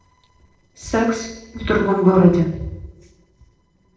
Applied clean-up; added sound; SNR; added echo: neural separator model SepFormer DNS4.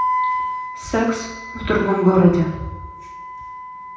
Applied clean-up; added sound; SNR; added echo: none; Wind instrument, woodwind instrument; 6 dB; reverberation time 0.8 s.